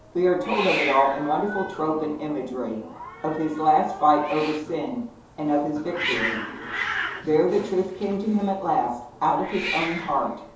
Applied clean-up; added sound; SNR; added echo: none; Hiss; 9 dB; reverberation time 2.8 s.